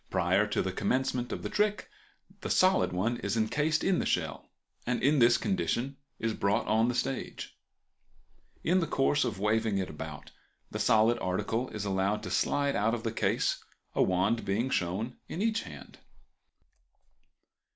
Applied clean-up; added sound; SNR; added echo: none; none; none; none.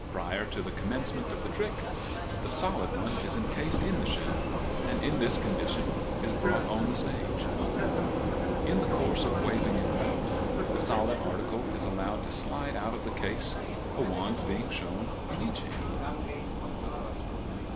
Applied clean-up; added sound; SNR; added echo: none; Vehicle; -4 dB; none.